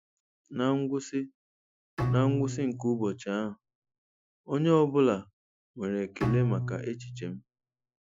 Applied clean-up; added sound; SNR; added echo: classical method Wiener filter.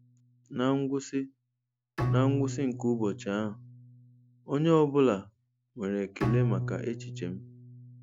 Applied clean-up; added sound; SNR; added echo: none; Bowed string instrument; 5 dB; none.